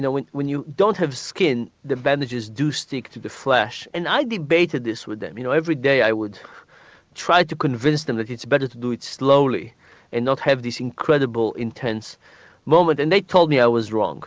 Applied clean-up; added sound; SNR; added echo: none; none; none; none.